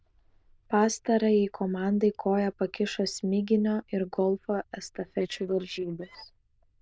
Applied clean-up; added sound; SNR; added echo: neural diffusion model UNIVERSE++.